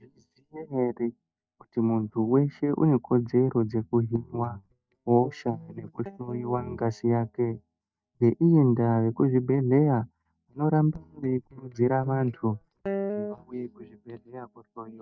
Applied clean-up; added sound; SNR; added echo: neural mask model DeepFilterNet 3.